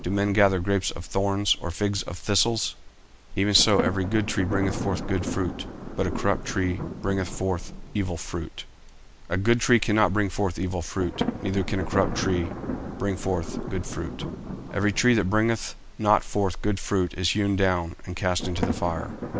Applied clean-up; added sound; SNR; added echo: none; Thunder; 10 dB; none.